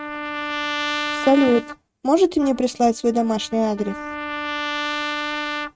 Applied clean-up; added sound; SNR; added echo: neural mask model RNNoise.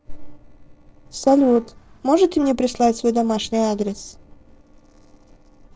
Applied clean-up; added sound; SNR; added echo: neural separator model SepFormer DNS4.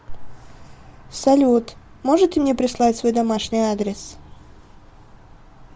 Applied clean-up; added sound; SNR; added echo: none; none; none; none.